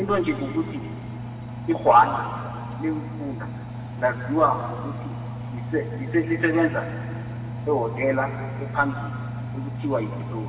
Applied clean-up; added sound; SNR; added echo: none; Engine; 7 dB; reverberation time 2.4 s.